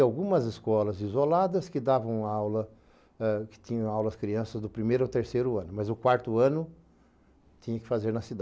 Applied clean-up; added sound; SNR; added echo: none; none; none; none.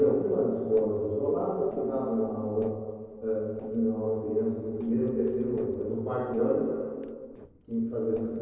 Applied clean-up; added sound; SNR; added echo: neural separator model SepFormer DNS4.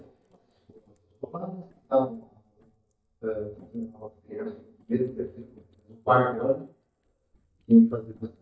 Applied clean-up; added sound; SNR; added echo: neural mask model DeepFilterNet 3.